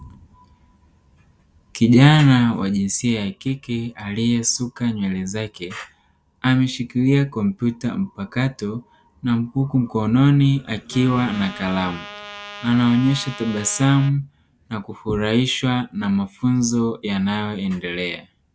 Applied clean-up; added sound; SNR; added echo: none; Trumpet; 16 dB; none.